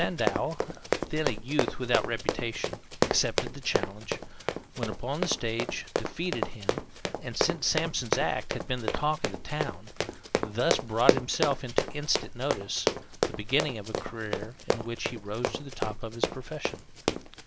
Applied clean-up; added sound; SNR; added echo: none; Run; 0 dB; none.